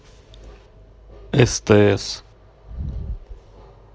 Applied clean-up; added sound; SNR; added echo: none; none; none; none.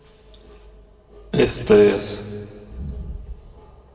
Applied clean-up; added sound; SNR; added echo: none; none; none; reverberation time 1.7 s.